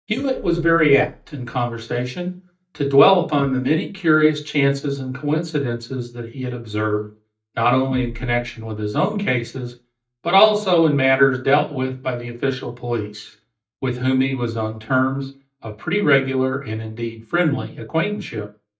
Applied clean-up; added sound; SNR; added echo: neural mask model DeepFilterNet 3.